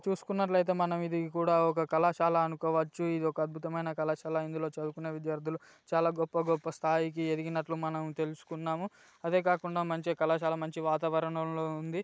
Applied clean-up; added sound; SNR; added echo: none; none; none; none.